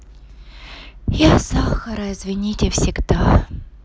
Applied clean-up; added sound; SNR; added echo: none; none; none; none.